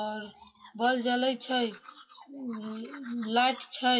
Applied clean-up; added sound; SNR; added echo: classical method WPE with log-MMSE.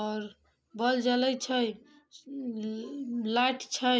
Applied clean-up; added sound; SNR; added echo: none; none; none; none.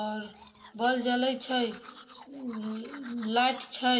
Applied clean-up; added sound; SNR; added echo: none; Domestic sounds, home sounds; 20 dB; reverberation time 1.4 s.